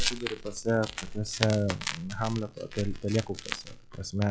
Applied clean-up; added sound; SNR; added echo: classical method log-MMSE.